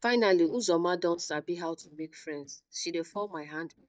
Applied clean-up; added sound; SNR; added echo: neural mask model DeepFilterNet 3.